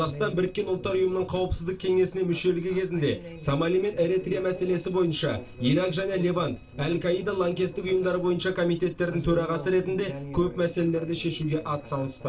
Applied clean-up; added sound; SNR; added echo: neural separator model SepFormer DNS4.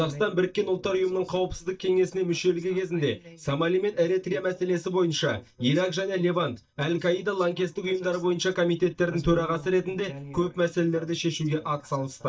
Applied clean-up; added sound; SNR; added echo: neural mask model DeepFilterNet 3.